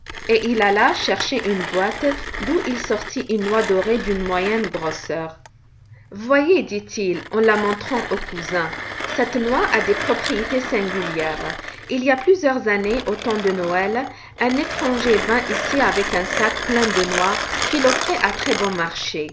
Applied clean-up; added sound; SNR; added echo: none; Mechanisms; 7 dB; none.